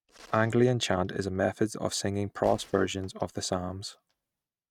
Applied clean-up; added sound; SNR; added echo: neural mask model RNNoise.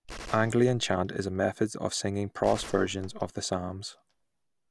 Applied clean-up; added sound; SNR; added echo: none; Gunshot, gunfire; 17 dB; none.